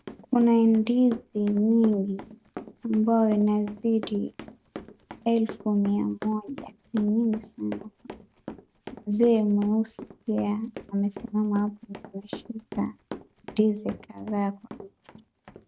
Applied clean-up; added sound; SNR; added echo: none; Run; 17 dB; none.